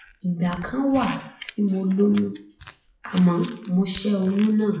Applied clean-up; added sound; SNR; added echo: classical method WPE with log-MMSE.